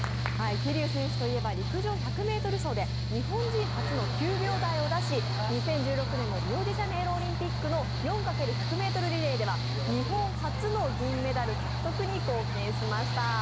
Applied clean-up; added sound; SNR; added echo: none; Mechanical fan; -2 dB; none.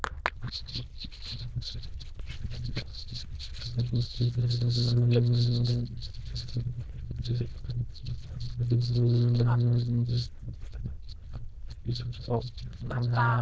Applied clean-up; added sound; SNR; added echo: neural diffusion model UNIVERSE++.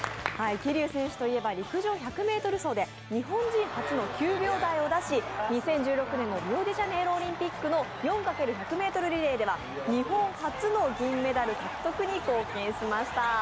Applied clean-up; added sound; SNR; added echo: none; none; none; none.